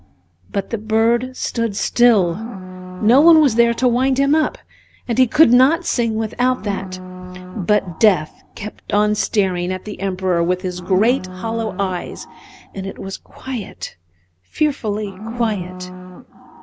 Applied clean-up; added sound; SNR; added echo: none; Livestock, farm animals, working animals; 15 dB; none.